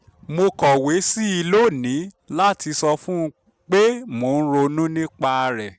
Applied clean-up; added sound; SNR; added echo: none; none; none; none.